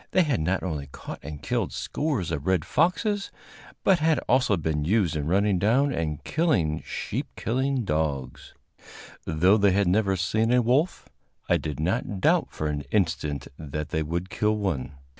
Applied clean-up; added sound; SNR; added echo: none; none; none; none.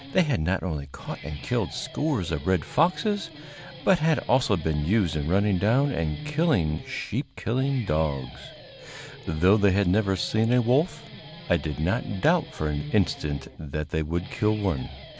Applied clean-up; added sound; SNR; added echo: none; Guitar; 17 dB; none.